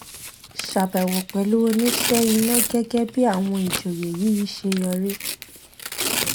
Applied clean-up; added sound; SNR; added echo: none; Tearing; 6 dB; none.